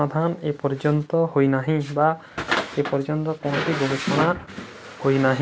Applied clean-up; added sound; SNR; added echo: none; none; none; none.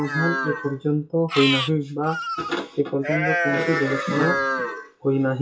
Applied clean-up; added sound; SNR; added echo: classical method WPE with log-MMSE.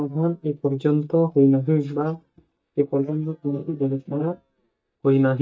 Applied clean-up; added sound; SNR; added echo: neural mask model DeepFilterNet 3.